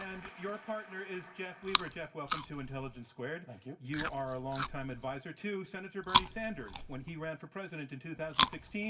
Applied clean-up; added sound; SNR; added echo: none; Chewing, mastication; -4 dB; reverberation time 0.2 s.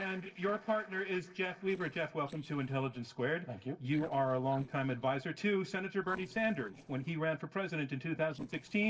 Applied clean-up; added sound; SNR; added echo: neural separator model SepFormer DNS4.